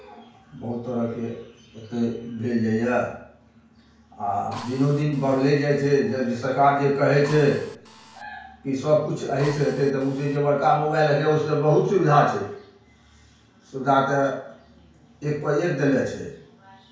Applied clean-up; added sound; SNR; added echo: none; Drill; 19 dB; reverberation time 0.5 s.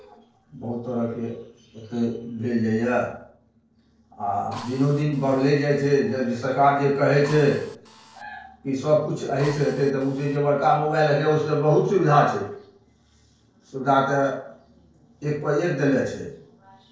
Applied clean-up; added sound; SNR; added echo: neural separator model SepFormer DNS4.